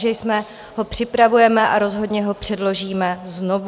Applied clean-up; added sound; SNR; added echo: none; none; none; none.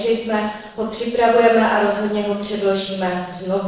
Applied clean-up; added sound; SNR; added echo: neural separator model SepFormer DNS4.